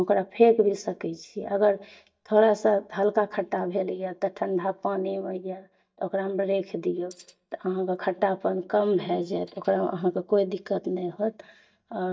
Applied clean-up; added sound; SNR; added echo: neural mask model DeepFilterNet 3.